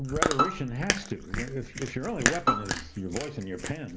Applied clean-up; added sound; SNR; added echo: none; Chewing, mastication + Bowed string instrument; -3 dB; none.